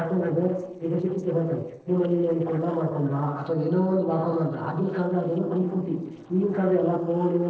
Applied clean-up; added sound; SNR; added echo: neural separator model SepFormer DNS4.